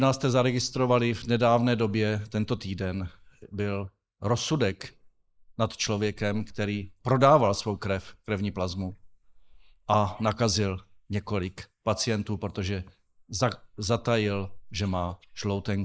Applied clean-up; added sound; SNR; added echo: neural mask model Resemble Enhance denoiser.